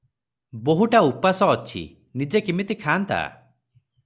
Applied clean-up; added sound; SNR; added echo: none; none; none; none.